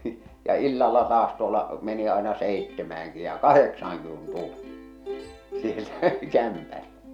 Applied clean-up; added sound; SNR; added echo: none; Plucked string instrument; 16 dB; none.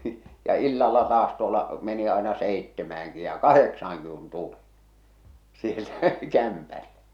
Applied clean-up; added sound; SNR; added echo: none; none; none; none.